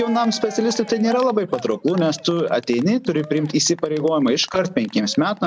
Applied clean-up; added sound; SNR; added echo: none; Cheering; 19 dB; none.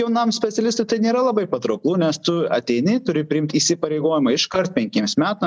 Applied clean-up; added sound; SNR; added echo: none; none; none; none.